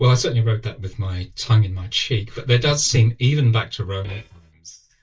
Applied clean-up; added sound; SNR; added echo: neural mask model DeepFilterNet 3.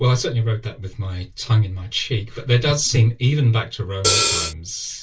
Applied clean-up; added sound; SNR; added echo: none; Hi-hat; -2 dB; reverberation time 0.2 s.